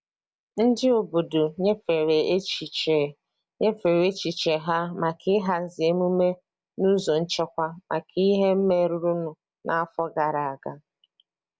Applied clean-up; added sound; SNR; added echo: none; none; none; none.